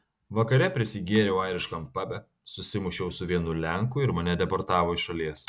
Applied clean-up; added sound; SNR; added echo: none; none; none; none.